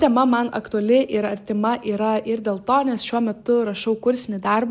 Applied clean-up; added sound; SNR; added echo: none; none; none; none.